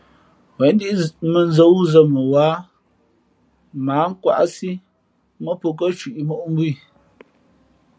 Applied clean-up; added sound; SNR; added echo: none; none; none; none.